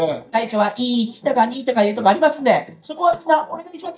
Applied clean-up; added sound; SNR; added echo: neural mask model DeepFilterNet 3.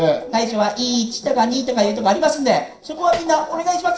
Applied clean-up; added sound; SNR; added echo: neural separator model SepFormer DNS4.